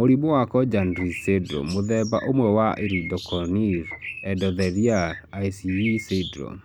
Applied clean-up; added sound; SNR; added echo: none; Bird; 15 dB; none.